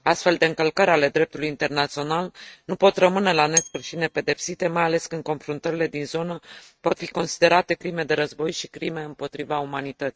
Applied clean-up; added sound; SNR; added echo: neural mask model RNNoise.